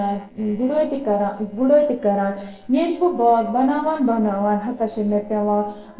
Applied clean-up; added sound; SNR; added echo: neural separator model SepFormer DNS4.